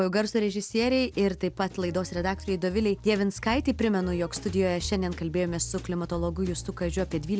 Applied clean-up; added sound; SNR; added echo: none; none; none; none.